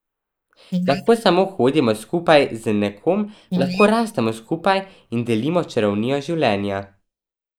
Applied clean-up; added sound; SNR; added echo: neural mask model Resemble Enhance denoiser.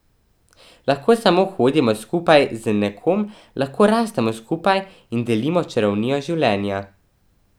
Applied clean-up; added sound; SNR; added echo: none; none; none; none.